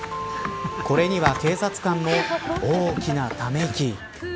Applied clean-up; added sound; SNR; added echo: none; none; none; none.